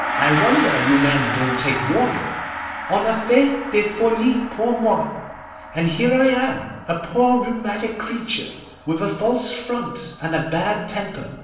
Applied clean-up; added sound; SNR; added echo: none; Gong; 8 dB; reverberation time 0.9 s.